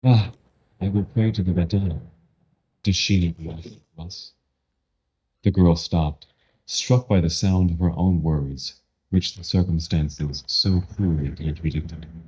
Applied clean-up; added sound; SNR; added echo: neural mask model DeepFilterNet 3.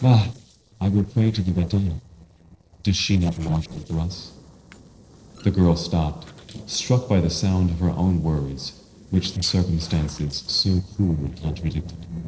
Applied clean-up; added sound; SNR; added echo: neural separator model SepFormer DNS4.